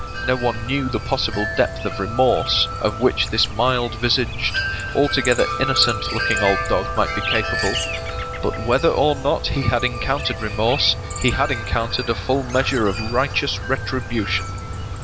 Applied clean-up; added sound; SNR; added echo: none; Wind chime + Chirp, tweet; 5 dB; none.